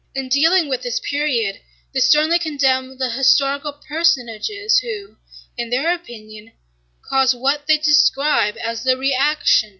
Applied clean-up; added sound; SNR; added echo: none; none; none; none.